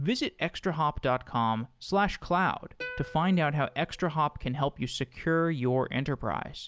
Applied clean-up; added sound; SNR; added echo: none; Plucked string instrument; 18 dB; none.